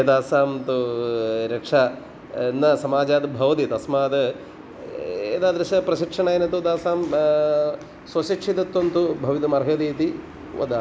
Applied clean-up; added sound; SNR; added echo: none; none; none; none.